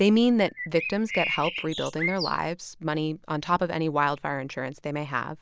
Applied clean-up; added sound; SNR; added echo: none; Bird; 7 dB; none.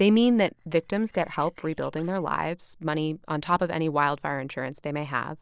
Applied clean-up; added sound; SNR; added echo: neural separator model SepFormer DNS4.